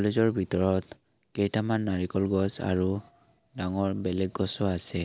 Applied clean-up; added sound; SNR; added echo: none; none; none; none.